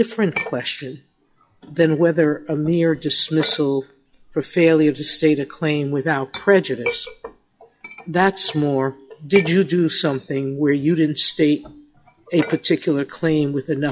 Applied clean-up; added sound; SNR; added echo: classical method log-MMSE.